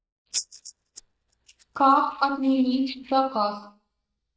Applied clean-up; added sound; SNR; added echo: neural mask model DeepFilterNet 3.